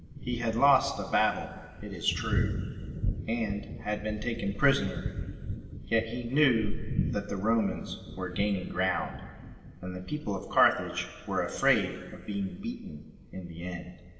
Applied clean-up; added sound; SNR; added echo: none; Thunder; 7 dB; reverberation time 2.2 s.